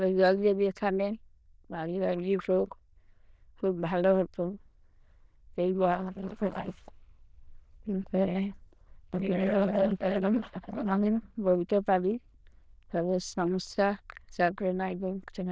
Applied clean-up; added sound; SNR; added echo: neural diffusion model UNIVERSE++.